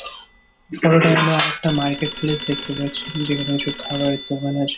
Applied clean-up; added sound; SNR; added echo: none; Telephone; 9 dB; none.